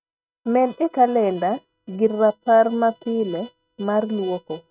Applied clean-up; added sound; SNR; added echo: neural mask model RNNoise.